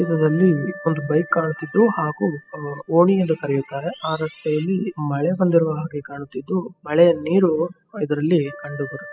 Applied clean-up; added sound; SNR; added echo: classical method spectral subtraction.